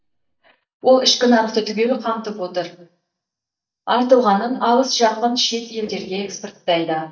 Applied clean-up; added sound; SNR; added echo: neural mask model DeepFilterNet 3.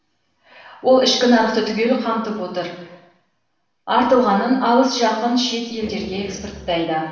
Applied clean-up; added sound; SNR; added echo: none; Growling; 17 dB; reverberation time 0.9 s.